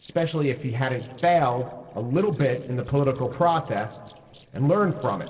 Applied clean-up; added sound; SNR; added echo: neural separator model SepFormer DNS4.